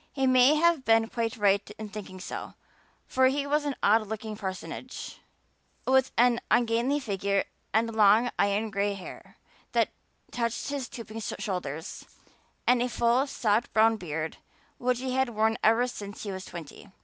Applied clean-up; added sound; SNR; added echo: none; none; none; none.